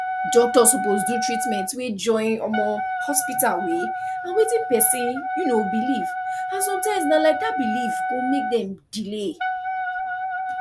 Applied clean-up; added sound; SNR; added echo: none; Wind instrument, woodwind instrument; 4 dB; none.